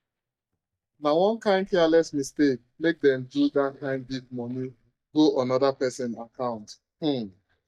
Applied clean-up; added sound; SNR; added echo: neural mask model DeepFilterNet 3.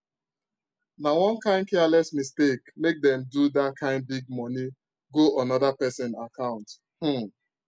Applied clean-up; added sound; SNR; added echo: none; none; none; none.